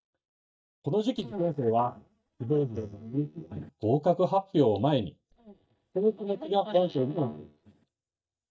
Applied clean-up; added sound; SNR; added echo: neural mask model DeepFilterNet 3.